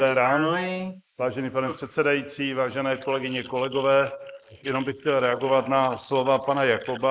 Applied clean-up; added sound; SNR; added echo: neural mask model Resemble Enhance denoiser.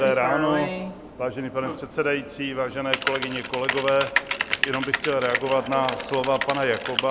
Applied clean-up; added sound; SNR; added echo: none; Typing; 5 dB; none.